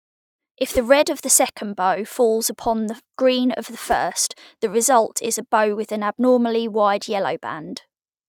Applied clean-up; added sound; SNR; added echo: neural mask model DeepFilterNet 3.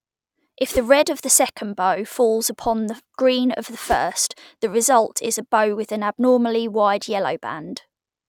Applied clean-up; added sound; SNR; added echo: none; Whoosh, swoosh, swish; 13 dB; none.